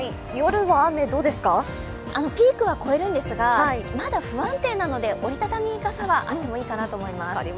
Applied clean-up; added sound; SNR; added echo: none; none; none; none.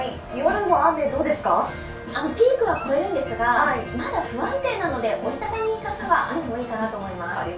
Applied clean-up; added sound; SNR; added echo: none; Dog; 19 dB; reverberation time 0.3 s.